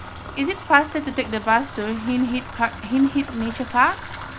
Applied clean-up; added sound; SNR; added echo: none; Bathtub (filling or washing) / Water tap, faucet; 12 dB; none.